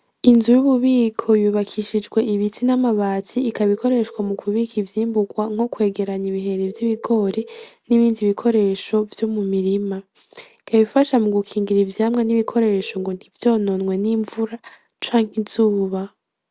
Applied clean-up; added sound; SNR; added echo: none; Telephone; 19 dB; none.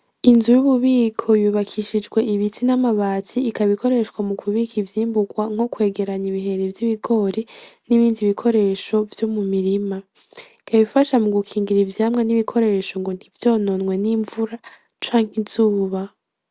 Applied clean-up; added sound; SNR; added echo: none; none; none; none.